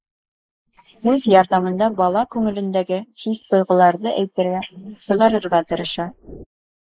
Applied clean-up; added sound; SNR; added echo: neural mask model Resemble Enhance denoiser.